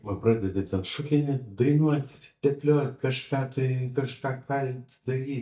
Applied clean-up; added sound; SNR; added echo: neural mask model DeepFilterNet 3.